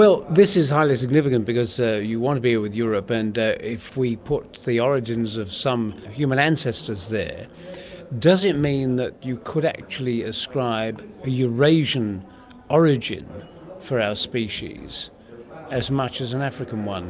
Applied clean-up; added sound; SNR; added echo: none; none; none; none.